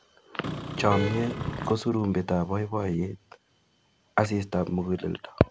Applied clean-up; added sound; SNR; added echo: none; Vehicle horn, car horn, honking; 4 dB; none.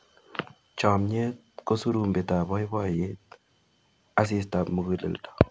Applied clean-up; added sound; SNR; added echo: none; none; none; none.